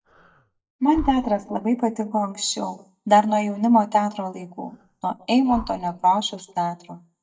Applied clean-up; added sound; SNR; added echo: neural mask model DeepFilterNet 3.